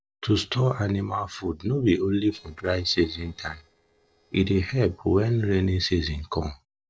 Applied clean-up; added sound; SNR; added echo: neural separator model SepFormer DNS4.